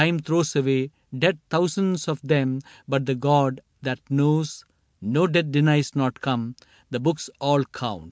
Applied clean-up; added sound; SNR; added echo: none; none; none; none.